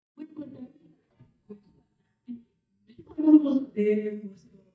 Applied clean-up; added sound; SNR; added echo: neural mask model DeepFilterNet 3.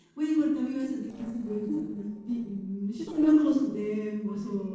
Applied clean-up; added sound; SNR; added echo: neural separator model SepFormer DNS4.